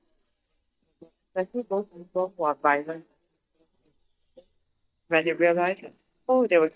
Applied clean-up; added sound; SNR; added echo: neural mask model DeepFilterNet 3.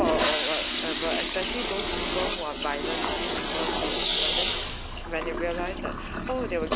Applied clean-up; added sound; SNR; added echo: none; Toilet flush; -4 dB; none.